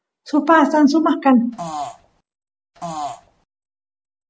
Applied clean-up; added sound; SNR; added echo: none; Fart; 10 dB; none.